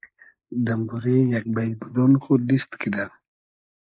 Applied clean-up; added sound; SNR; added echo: neural mask model Resemble Enhance denoiser.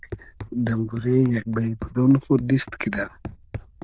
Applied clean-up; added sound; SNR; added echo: neural diffusion model UNIVERSE++.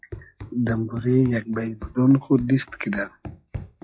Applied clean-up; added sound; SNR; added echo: classical method log-MMSE.